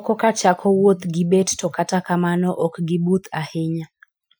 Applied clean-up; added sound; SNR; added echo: classical method Wiener filter.